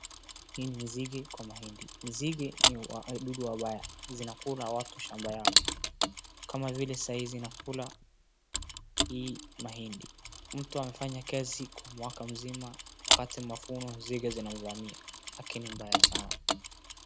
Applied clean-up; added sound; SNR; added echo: none; Mechanisms; -4 dB; none.